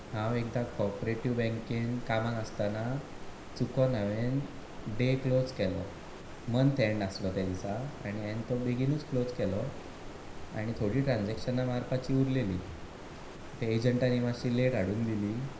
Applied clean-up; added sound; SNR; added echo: none; Stream; 11 dB; reverberation time 0.5 s.